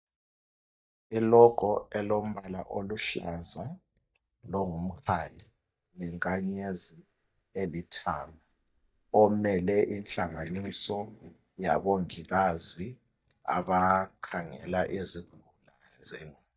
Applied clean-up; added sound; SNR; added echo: neural mask model DeepFilterNet 3.